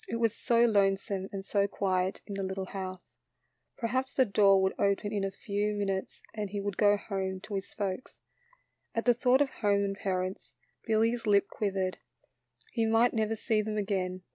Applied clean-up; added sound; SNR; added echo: none; none; none; none.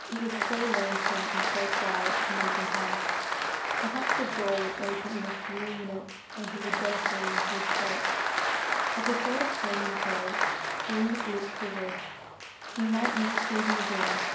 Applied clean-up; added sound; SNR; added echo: none; Applause; -4 dB; reverberation time 0.6 s.